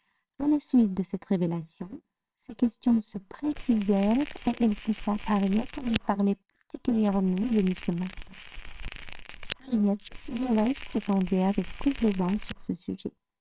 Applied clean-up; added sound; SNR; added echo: neural separator model SepFormer WHAMR!.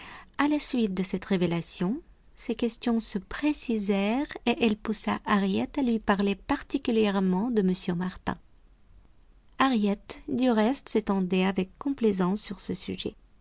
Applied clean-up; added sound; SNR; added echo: none; none; none; none.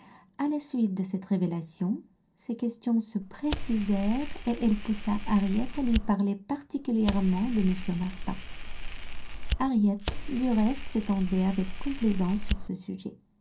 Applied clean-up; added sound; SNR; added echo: none; Fire; 3 dB; reverberation time 0.3 s.